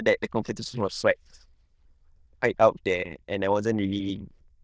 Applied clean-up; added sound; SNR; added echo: neural diffusion model UNIVERSE++.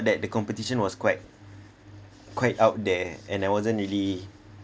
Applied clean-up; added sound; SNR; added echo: none; none; none; none.